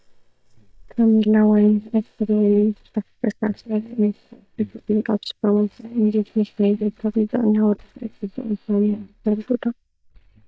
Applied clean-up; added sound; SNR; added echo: neural mask model DeepFilterNet 3.